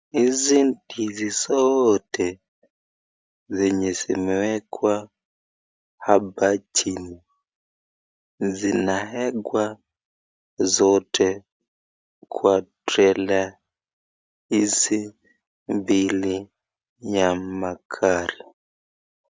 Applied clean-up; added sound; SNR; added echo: none; none; none; none.